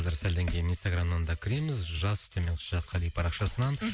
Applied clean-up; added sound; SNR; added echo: none; none; none; none.